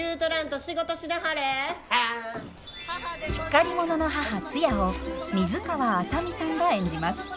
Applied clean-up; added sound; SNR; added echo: none; none; none; none.